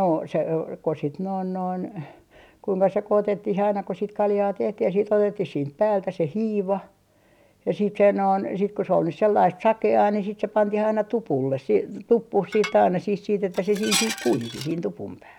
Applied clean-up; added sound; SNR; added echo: none; Dishes, pots, and pans; 9 dB; none.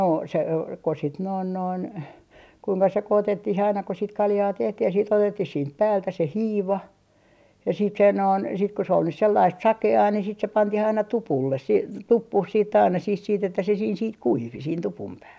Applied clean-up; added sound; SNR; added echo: none; none; none; none.